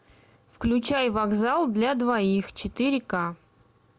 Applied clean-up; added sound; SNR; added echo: none; none; none; none.